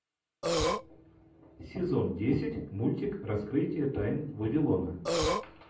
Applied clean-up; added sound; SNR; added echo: none; Burping, eructation; -2 dB; reverberation time 0.6 s.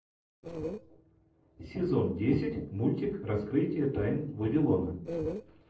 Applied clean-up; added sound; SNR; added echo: neural separator model SepFormer DNS4.